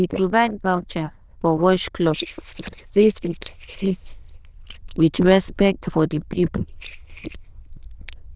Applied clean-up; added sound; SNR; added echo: neural diffusion model UNIVERSE++.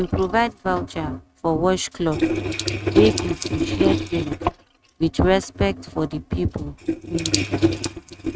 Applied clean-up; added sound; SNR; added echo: neural mask model RNNoise.